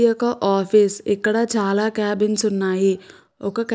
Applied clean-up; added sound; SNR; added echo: none; none; none; none.